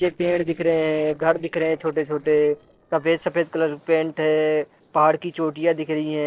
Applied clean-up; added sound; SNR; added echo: neural separator model SepFormer DNS4.